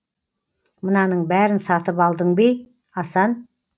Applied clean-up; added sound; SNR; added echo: none; none; none; none.